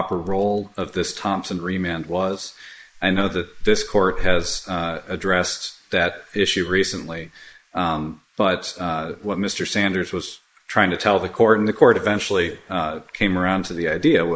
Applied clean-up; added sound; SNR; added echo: neural mask model Resemble Enhance denoiser.